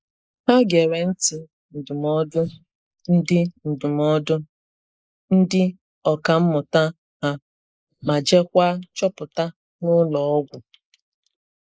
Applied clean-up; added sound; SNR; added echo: neural mask model Resemble Enhance denoiser.